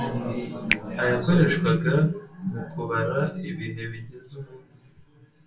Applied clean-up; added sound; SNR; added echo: none; Finger snapping; 10 dB; reverberation time 0.2 s.